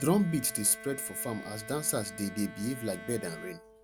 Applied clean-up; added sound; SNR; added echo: none; Bowed string instrument; 14 dB; none.